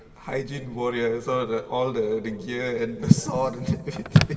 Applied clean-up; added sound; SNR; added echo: none; Telephone; 14 dB; reverberation time 2.8 s.